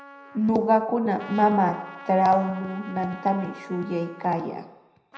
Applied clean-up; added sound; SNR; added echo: none; Trumpet; 19 dB; reverberation time 0.8 s.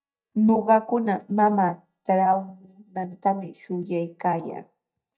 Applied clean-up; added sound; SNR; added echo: neural mask model DeepFilterNet 3.